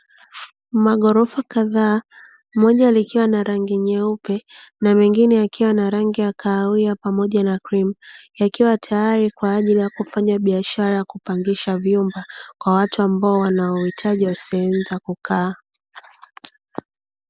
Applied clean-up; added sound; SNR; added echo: none; none; none; none.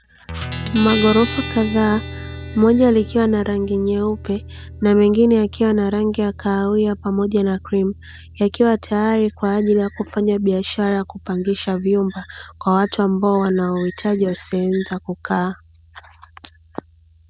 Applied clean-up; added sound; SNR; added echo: none; Guitar; 14 dB; none.